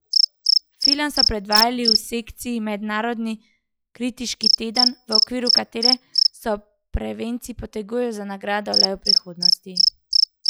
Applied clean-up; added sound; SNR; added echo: classical method log-MMSE.